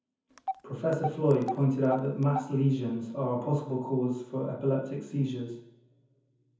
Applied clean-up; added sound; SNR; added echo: none; Telephone; 9 dB; reverberation time 0.7 s.